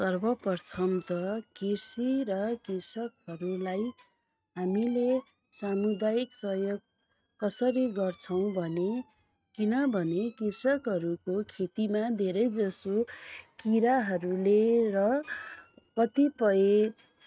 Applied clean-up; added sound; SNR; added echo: neural mask model RNNoise.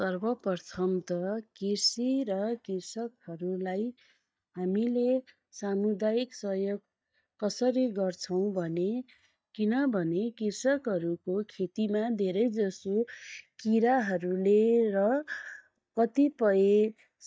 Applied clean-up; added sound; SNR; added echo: neural mask model DeepFilterNet 3.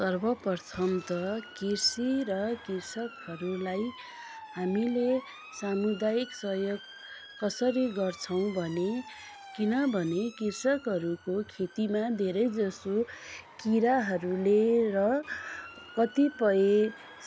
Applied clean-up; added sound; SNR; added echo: none; Motor vehicle (road) / Siren; 19 dB; none.